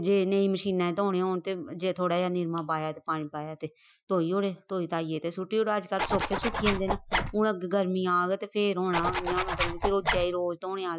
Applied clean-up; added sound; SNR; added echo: classical method Wiener filter.